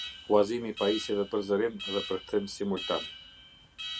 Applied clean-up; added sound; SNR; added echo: none; Alarm; 11 dB; none.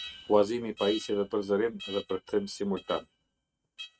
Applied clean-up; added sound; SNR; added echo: neural mask model RNNoise.